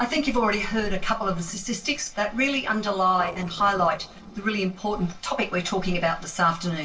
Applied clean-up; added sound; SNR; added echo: neural separator model SepFormer DNS4.